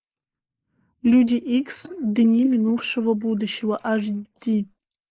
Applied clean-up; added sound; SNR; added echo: neural mask model Resemble Enhance denoiser.